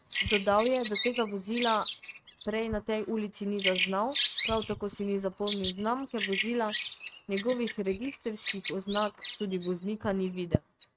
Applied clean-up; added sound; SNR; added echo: neural mask model RNNoise.